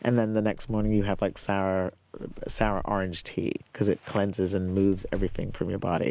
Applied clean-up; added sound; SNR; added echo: none; Bird; 10 dB; none.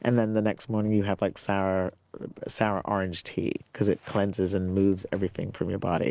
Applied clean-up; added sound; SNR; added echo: neural separator model SepFormer DNS4.